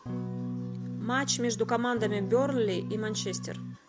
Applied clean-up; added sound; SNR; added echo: none; Electric guitar / Strum; 5 dB; none.